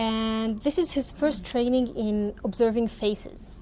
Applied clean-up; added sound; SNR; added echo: none; none; none; none.